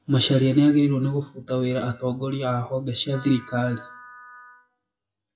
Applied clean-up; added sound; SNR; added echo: classical method WPE with log-MMSE.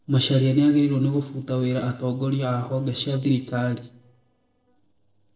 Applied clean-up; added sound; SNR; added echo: neural separator model SepFormer DNS4.